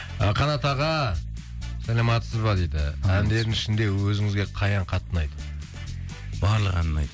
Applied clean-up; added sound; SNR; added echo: none; none; none; none.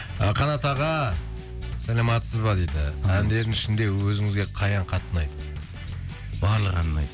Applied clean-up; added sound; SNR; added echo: none; Bass drum / Snare drum / Drum kit; 18 dB; none.